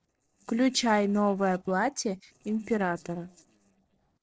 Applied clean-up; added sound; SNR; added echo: neural separator model SepFormer DNS4.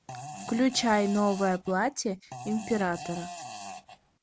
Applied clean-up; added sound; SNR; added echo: none; Fart; 12 dB; none.